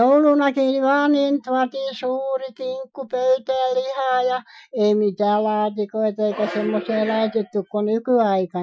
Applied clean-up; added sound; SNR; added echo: classical method Wiener filter.